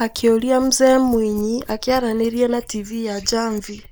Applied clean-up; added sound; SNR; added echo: neural mask model Resemble Enhance denoiser.